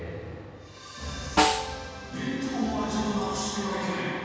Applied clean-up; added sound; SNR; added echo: none; Snare drum; 0 dB; reverberation time 2.1 s.